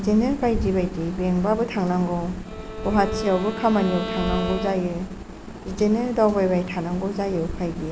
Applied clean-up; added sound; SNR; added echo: none; Bowed string instrument; 10 dB; none.